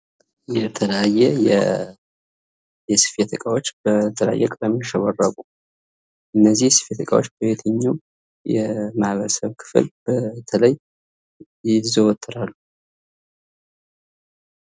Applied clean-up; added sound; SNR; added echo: none; none; none; none.